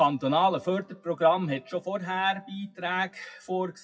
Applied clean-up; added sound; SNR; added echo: classical method WPE with log-MMSE.